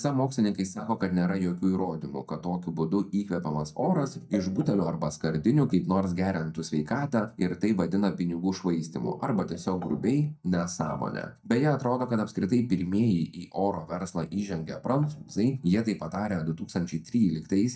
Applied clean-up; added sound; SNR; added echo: neural mask model DeepFilterNet 3.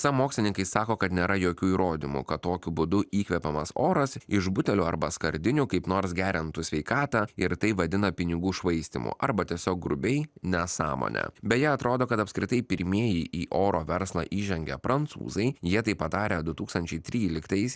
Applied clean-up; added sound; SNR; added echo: none; none; none; none.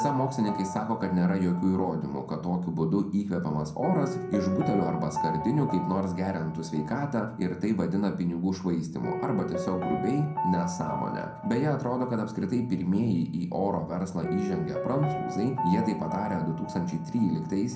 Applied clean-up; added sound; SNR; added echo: none; Piano; 8 dB; reverberation time 0.6 s.